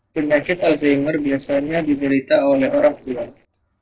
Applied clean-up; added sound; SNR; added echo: neural separator model SepFormer DNS4.